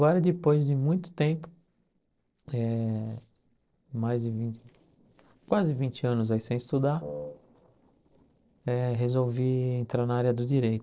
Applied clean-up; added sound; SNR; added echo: neural separator model SepFormer DNS4.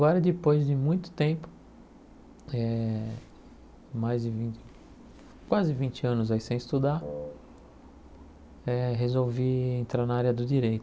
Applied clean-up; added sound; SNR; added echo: none; Wind instrument, woodwind instrument; 11 dB; none.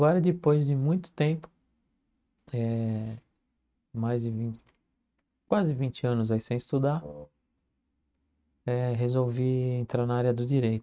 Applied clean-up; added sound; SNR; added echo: neural mask model RNNoise.